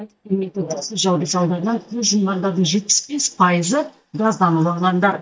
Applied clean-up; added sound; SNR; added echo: neural mask model DeepFilterNet 3.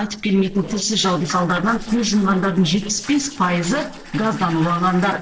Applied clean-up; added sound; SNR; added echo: neural separator model SepFormer DNS4.